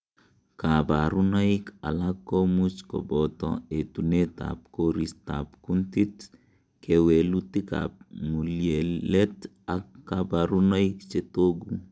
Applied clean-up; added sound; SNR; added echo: none; none; none; none.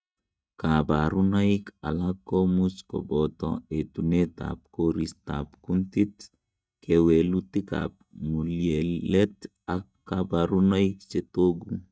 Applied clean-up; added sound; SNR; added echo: neural mask model DeepFilterNet 3.